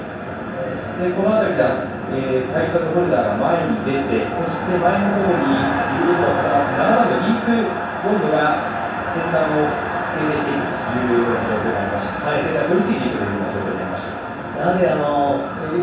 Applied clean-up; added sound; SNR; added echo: none; none; none; reverberation time 0.7 s.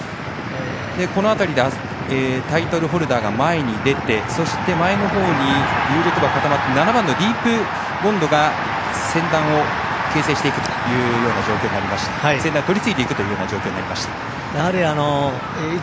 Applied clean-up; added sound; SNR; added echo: none; none; none; none.